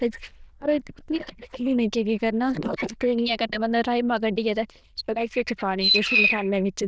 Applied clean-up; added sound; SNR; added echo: neural diffusion model UNIVERSE++.